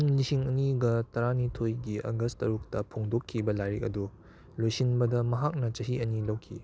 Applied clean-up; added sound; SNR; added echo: none; none; none; none.